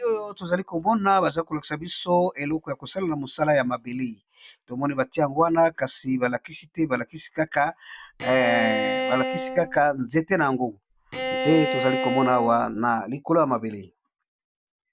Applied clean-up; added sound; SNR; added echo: none; Bowed string instrument; 3 dB; none.